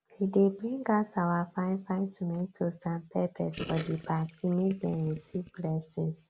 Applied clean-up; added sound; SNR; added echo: none; Gurgling; 15 dB; none.